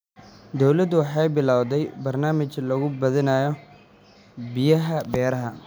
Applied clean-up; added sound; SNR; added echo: none; none; none; none.